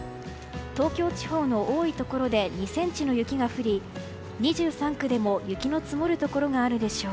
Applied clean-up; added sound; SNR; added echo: none; none; none; none.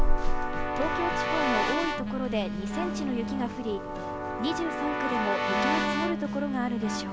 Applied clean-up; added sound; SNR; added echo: none; Keyboard (musical) / Brass instrument + Telephone; -5 dB; none.